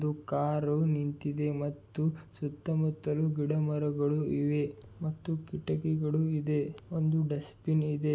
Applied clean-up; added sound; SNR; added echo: none; none; none; none.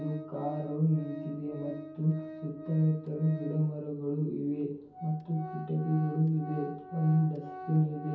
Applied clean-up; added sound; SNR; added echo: none; Organ; 14 dB; reverberation time 0.6 s.